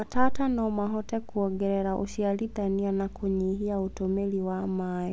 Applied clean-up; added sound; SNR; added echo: none; none; none; none.